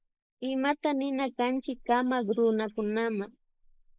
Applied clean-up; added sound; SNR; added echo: neural mask model Resemble Enhance denoiser.